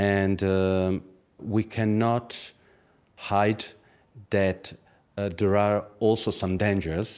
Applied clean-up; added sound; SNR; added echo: none; none; none; none.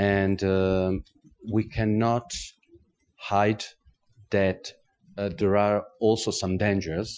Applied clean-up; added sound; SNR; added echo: classical method Wiener filter.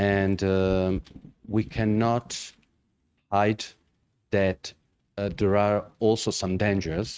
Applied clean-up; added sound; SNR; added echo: neural mask model RNNoise.